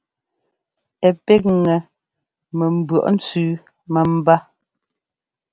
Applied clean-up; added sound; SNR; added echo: none; none; none; none.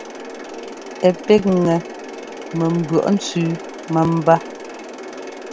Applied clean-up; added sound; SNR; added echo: none; Mechanisms; 12 dB; none.